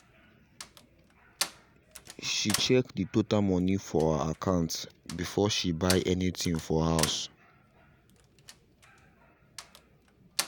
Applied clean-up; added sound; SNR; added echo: none; Slam; 11 dB; none.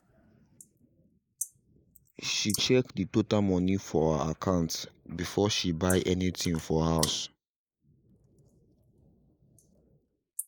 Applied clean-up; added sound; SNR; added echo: neural mask model Resemble Enhance denoiser.